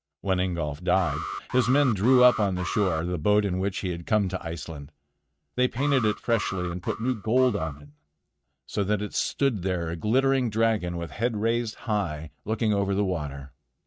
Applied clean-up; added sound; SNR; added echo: neural mask model RNNoise.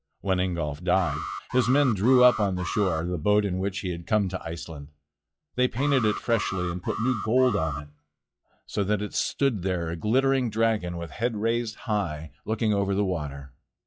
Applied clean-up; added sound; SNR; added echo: classical method log-MMSE.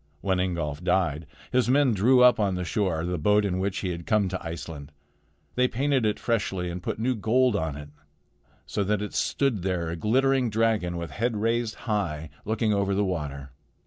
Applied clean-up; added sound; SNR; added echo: none; none; none; none.